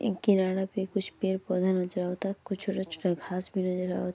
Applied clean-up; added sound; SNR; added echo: none; none; none; none.